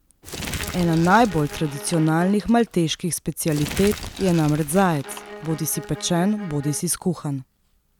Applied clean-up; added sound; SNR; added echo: none; Bowed string instrument + Crumpling, crinkling; 13 dB; none.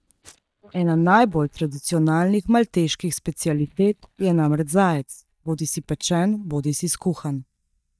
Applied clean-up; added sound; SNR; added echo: neural mask model DeepFilterNet 3.